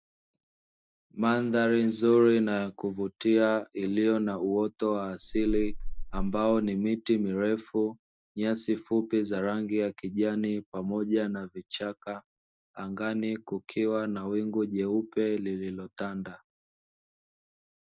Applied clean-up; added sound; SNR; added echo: neural mask model Resemble Enhance denoiser.